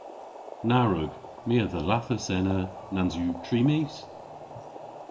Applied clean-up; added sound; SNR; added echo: none; Boiling; 14 dB; reverberation time 1.5 s.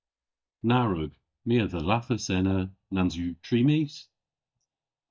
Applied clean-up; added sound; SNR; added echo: neural mask model DeepFilterNet 3.